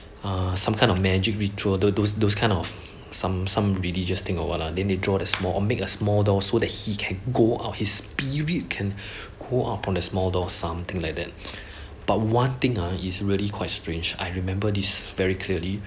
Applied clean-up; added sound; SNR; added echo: none; none; none; none.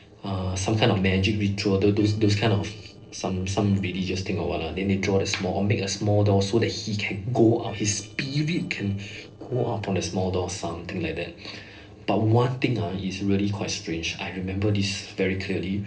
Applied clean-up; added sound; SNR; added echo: neural separator model SepFormer DNS4.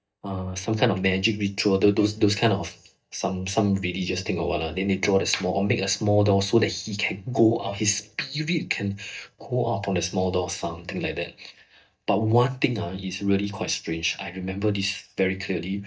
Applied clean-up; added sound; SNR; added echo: neural mask model DeepFilterNet 3.